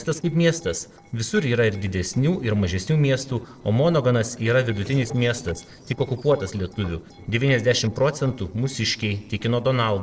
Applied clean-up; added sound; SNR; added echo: neural separator model SepFormer DNS4.